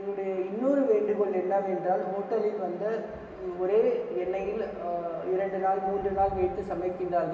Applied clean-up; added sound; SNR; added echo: none; none; none; reverberation time 2.6 s.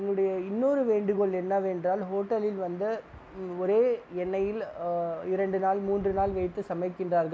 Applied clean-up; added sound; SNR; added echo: none; none; none; none.